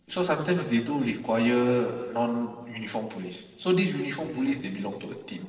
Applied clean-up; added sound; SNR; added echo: neural separator model SepFormer DNS4.